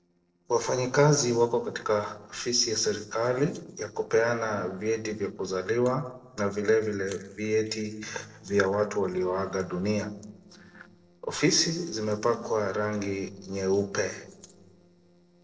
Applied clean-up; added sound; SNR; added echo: neural separator model SepFormer DNS4.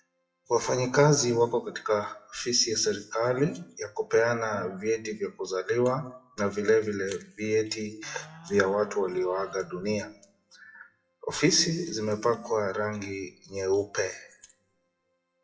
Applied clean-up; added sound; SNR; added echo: classical method WPE with log-MMSE.